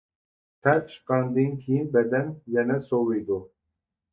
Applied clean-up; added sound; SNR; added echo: neural mask model DeepFilterNet 3.